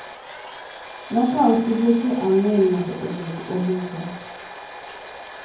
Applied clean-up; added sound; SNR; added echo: none; Domestic sounds, home sounds; 15 dB; reverberation time 0.9 s.